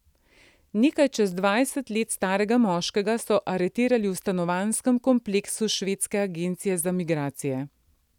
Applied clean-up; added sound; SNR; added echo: none; none; none; none.